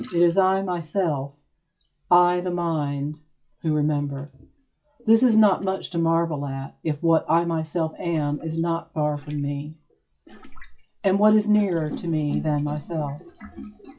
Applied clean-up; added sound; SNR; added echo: classical method log-MMSE.